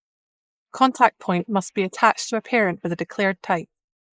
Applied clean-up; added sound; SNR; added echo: neural mask model Resemble Enhance denoiser.